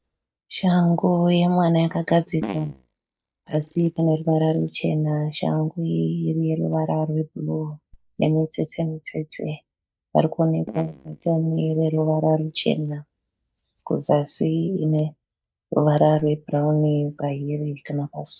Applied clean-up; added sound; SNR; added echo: neural mask model DeepFilterNet 3.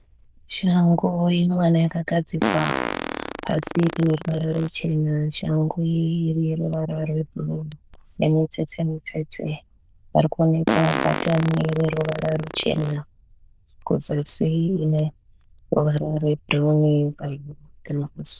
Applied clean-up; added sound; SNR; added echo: neural diffusion model UNIVERSE++.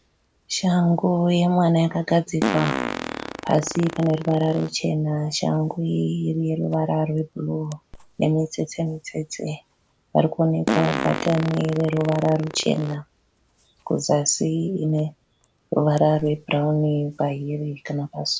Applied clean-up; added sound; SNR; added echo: none; Fart; 12 dB; none.